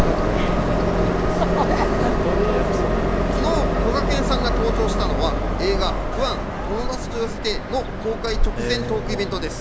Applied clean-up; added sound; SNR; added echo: none; Train; -5 dB; none.